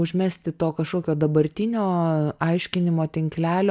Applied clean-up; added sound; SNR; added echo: none; none; none; none.